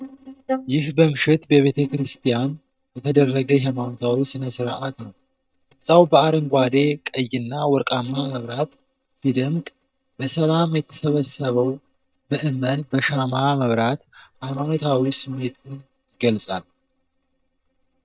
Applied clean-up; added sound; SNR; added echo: neural mask model DeepFilterNet 3.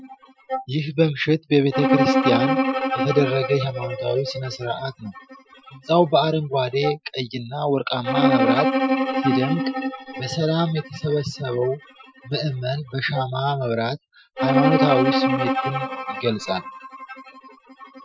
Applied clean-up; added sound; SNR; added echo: classical method Wiener filter.